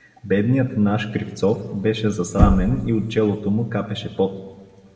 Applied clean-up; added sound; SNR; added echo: none; Knock; 5 dB; reverberation time 1.5 s.